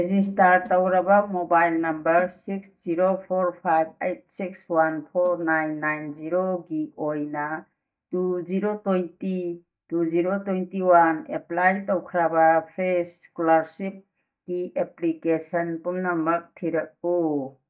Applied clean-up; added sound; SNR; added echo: neural mask model DeepFilterNet 3.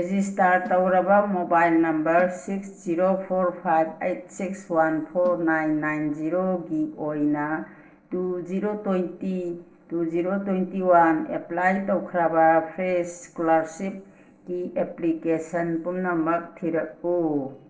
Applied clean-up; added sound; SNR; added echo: neural separator model SepFormer DNS4.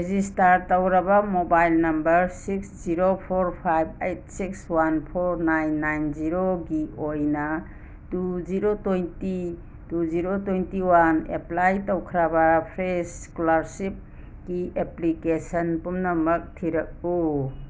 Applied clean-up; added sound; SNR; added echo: none; none; none; none.